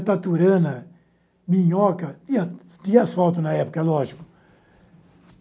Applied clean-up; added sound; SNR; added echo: none; none; none; none.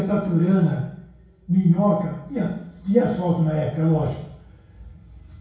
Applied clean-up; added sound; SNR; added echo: none; none; none; reverberation time 0.6 s.